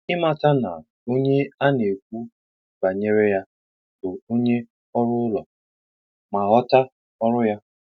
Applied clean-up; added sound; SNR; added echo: none; none; none; none.